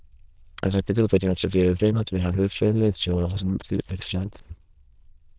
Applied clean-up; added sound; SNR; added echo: neural diffusion model UNIVERSE++.